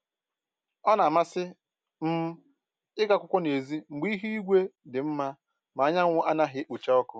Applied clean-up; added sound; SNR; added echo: none; none; none; none.